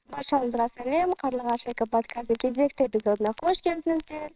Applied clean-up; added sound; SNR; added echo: neural separator model SepFormer WHAMR!.